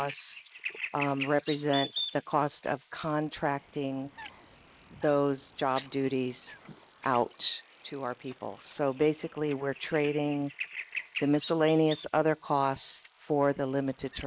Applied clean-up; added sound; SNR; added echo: neural mask model Resemble Enhance denoiser.